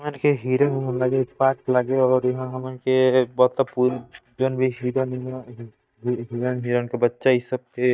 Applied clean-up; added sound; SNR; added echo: neural mask model DeepFilterNet 3.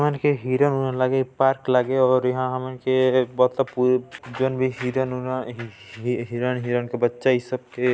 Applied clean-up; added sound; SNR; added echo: none; none; none; none.